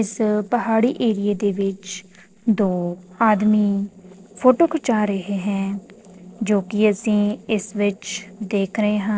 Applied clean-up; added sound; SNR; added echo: neural separator model SepFormer DNS4.